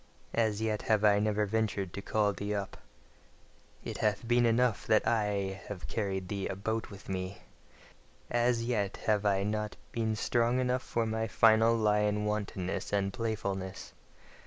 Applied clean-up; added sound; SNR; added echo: none; none; none; none.